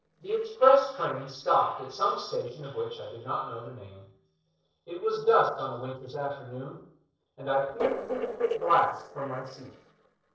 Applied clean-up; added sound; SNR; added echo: neural separator model SepFormer DNS4.